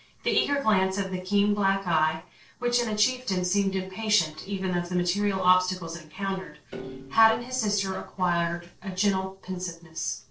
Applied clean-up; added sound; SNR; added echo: neural separator model SepFormer DNS4.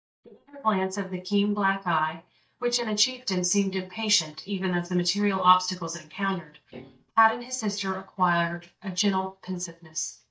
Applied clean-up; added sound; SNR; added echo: neural mask model DeepFilterNet 3.